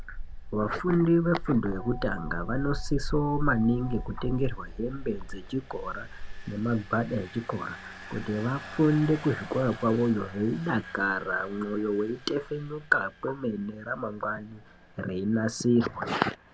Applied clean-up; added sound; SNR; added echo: none; Engine; 9 dB; none.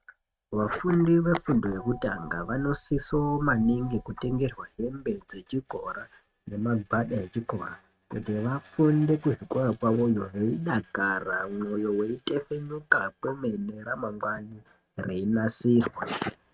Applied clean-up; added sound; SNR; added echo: neural mask model RNNoise.